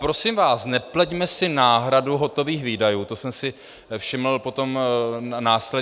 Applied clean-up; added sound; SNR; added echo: none; none; none; none.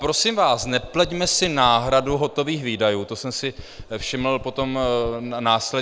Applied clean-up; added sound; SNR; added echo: none; Knock; 18 dB; none.